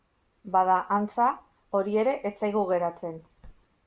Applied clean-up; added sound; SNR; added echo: none; none; none; none.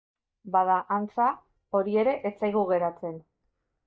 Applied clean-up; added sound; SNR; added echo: neural mask model DeepFilterNet 3.